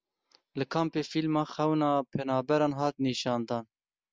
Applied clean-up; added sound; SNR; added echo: none; none; none; none.